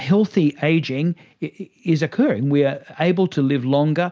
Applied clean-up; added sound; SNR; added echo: none; none; none; none.